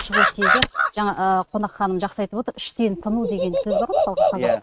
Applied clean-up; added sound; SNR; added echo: neural mask model RNNoise.